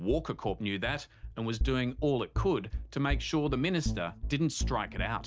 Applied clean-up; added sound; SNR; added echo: none; none; none; none.